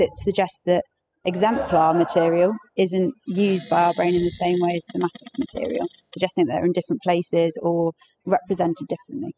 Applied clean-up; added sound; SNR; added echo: classical method spectral subtraction.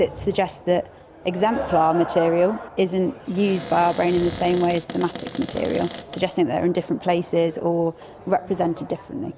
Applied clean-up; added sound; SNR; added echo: none; Cupboard open or close; 13 dB; none.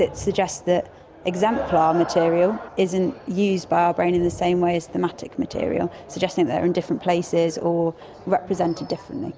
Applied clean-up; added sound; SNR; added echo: none; none; none; none.